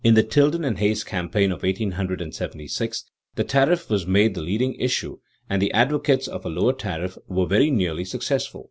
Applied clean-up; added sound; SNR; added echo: none; none; none; none.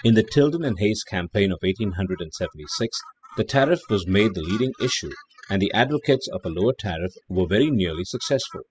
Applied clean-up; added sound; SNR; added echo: classical method spectral subtraction.